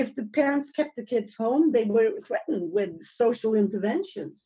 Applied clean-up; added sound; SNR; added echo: none; none; none; none.